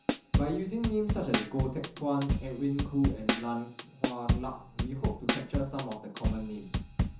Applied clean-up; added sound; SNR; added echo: none; Drum kit; -1 dB; reverberation time 0.9 s.